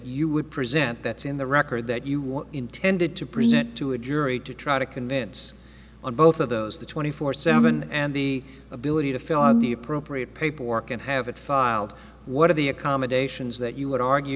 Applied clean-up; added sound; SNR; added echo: none; Brass instrument; -2 dB; none.